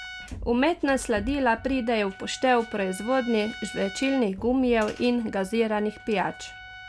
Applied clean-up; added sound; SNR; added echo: none; Trumpet; 18 dB; none.